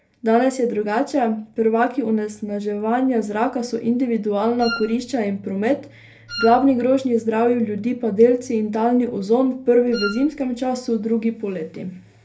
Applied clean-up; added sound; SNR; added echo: none; Wind instrument, woodwind instrument; 11 dB; reverberation time 0.3 s.